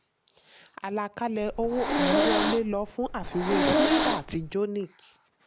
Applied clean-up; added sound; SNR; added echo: none; Hiss; -3 dB; none.